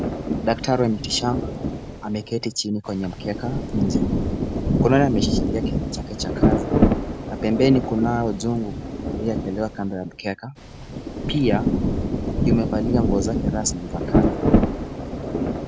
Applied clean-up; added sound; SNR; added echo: none; Rain; -2 dB; none.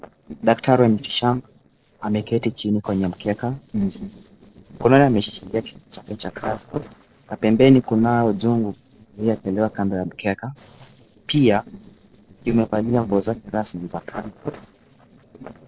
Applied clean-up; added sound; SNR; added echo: neural separator model SepFormer DNS4.